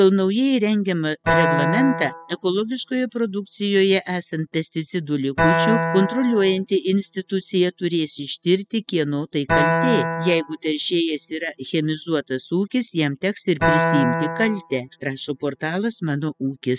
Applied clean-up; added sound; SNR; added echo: classical method spectral subtraction.